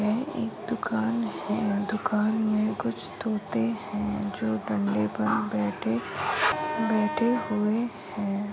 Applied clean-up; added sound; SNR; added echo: none; none; none; none.